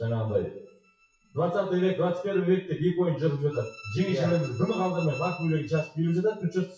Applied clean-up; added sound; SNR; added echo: classical method WPE with log-MMSE.